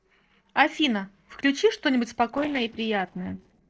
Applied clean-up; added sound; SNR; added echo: neural separator model SepFormer DNS4.